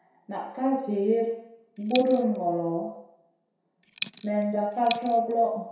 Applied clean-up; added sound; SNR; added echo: none; Coin (dropping); 12 dB; reverberation time 0.7 s.